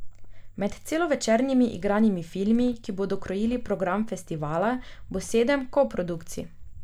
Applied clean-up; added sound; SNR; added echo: none; Cricket; 13 dB; none.